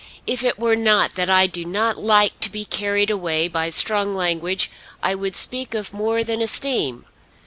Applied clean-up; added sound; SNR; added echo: none; none; none; none.